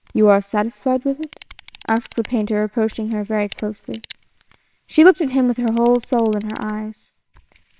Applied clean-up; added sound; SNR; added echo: neural separator model SepFormer WHAMR!.